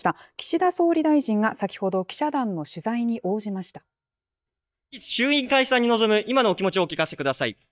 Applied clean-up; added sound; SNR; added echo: neural mask model DeepFilterNet 3.